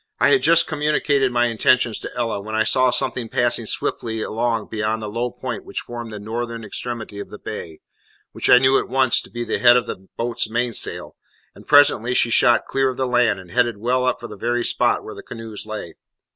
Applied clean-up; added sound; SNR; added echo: none; none; none; none.